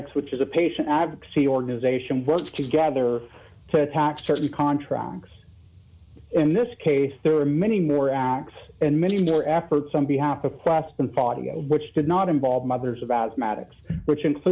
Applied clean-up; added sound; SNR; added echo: none; Rattle (instrument); 0 dB; none.